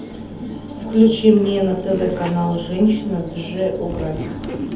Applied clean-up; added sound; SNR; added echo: none; Zipper (clothing); 15 dB; reverberation time 0.6 s.